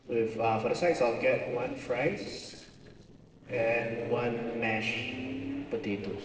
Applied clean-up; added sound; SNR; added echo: neural separator model SepFormer DNS4.